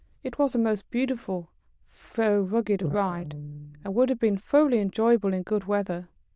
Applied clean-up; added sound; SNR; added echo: neural diffusion model UNIVERSE++.